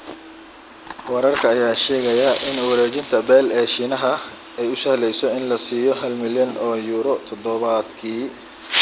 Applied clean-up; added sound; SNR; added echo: none; Fire; 14 dB; none.